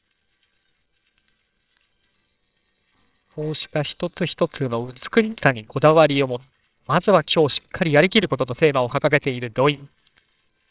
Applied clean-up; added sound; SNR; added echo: neural separator model SepFormer WHAMR!.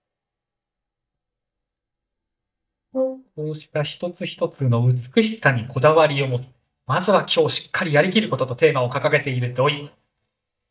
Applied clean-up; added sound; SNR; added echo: neural mask model DeepFilterNet 3.